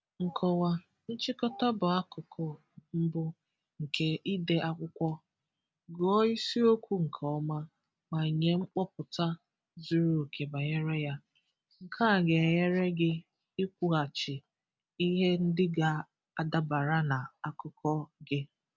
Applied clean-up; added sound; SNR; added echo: none; none; none; none.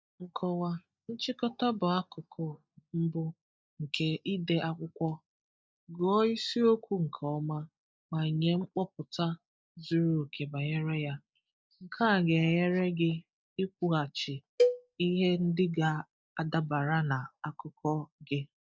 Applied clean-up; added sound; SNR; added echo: neural mask model DeepFilterNet 3.